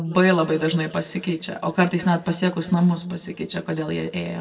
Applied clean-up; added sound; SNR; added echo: none; none; none; reverberation time 1.7 s.